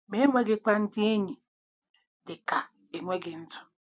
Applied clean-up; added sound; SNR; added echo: none; none; none; none.